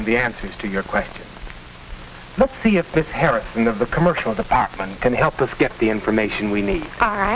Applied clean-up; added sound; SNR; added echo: none; none; none; none.